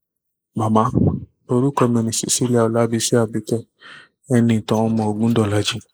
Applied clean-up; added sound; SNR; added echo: neural mask model Resemble Enhance denoiser.